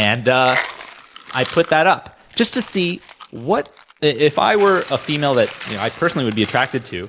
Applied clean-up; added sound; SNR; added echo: none; Coin (dropping); 15 dB; none.